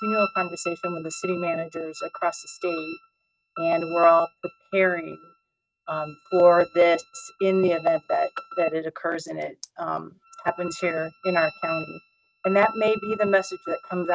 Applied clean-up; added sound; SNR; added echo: neural mask model RNNoise.